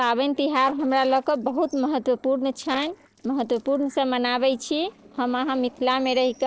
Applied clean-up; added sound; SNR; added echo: neural separator model SepFormer DNS4.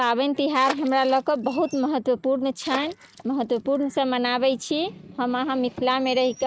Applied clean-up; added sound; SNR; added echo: neural mask model RNNoise.